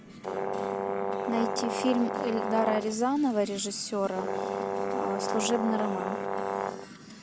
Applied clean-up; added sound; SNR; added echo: none; Brass instrument; 1 dB; none.